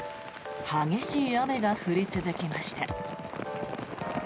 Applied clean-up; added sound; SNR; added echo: none; none; none; none.